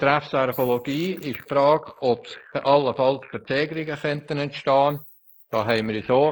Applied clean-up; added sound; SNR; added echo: neural mask model Resemble Enhance denoiser.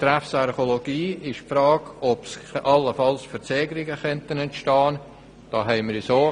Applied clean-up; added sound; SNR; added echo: none; none; none; none.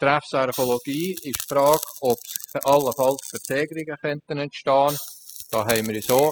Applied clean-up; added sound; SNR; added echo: classical method spectral subtraction.